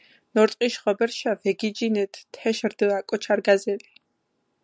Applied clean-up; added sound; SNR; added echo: none; none; none; none.